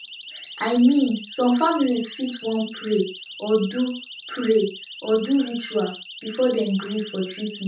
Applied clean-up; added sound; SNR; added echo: none; Siren; 16 dB; reverberation time 0.3 s.